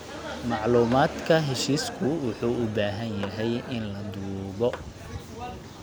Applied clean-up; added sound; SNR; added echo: none; Tap / Hammer; 19 dB; none.